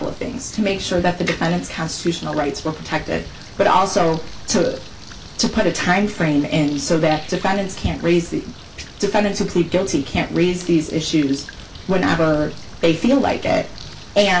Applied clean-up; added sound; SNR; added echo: none; Bird; 17 dB; reverberation time 0.2 s.